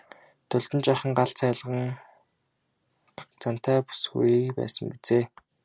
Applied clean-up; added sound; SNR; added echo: none; none; none; none.